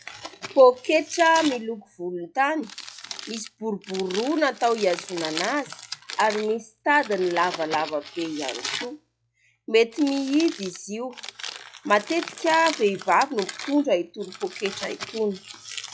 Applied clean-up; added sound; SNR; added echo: classical method log-MMSE.